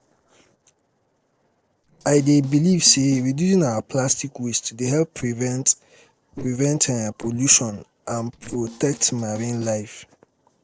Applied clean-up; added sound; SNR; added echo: neural separator model SepFormer DNS4.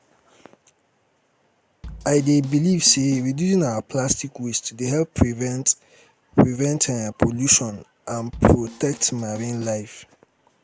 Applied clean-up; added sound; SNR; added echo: none; Drum kit; 19 dB; none.